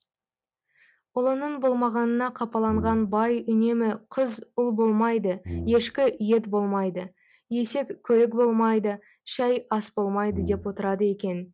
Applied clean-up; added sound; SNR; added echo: none; Brass instrument; 11 dB; none.